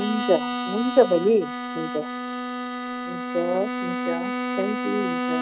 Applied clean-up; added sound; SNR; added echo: neural mask model RNNoise.